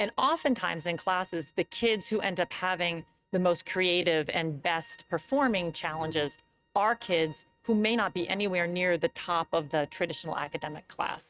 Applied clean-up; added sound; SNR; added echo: neural mask model RNNoise.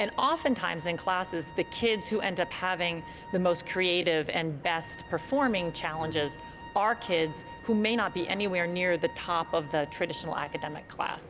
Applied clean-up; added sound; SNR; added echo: none; Wind instrument, woodwind instrument; 17 dB; none.